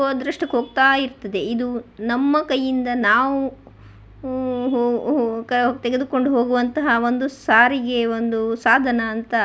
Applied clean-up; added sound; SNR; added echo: none; none; none; none.